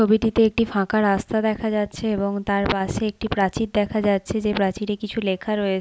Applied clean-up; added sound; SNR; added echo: none; none; none; none.